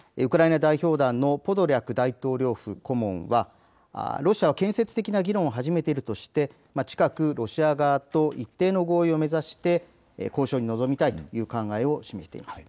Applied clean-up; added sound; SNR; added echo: none; none; none; none.